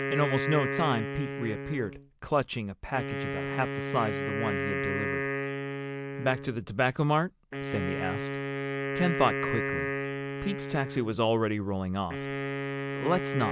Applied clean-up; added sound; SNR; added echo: none; Wind instrument, woodwind instrument; 3 dB; none.